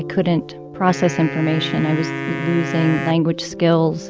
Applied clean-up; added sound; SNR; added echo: none; Wind instrument, woodwind instrument; 10 dB; none.